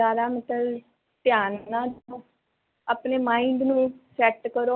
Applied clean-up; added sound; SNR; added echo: none; none; none; none.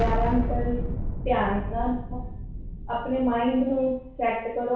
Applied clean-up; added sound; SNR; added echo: none; Explosion; 3 dB; reverberation time 0.6 s.